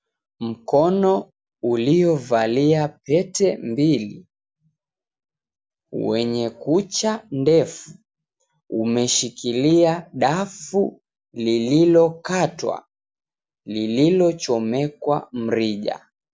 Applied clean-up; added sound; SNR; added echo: none; none; none; none.